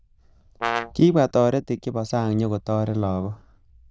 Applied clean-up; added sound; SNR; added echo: neural diffusion model UNIVERSE++.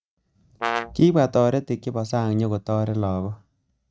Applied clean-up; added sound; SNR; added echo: neural mask model RNNoise.